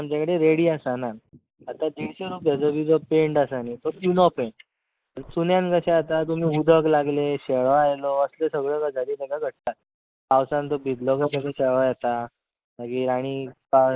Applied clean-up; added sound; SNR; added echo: neural mask model Resemble Enhance denoiser.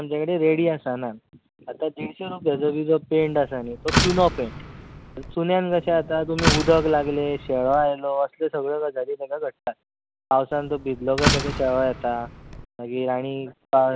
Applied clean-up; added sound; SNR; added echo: none; Slam; 4 dB; none.